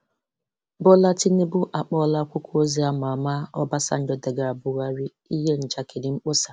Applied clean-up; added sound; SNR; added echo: none; none; none; none.